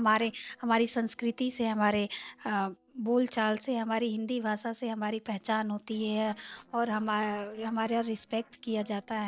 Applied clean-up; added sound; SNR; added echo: neural separator model SepFormer DNS4.